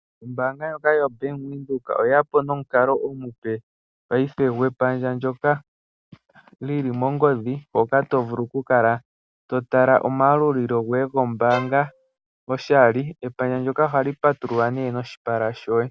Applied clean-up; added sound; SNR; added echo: none; Bowed string instrument; 13 dB; none.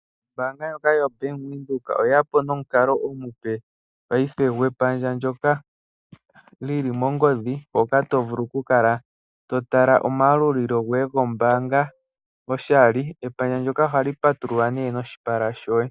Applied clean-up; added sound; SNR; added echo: neural mask model DeepFilterNet 3.